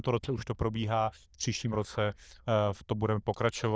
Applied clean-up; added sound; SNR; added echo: neural diffusion model UNIVERSE++.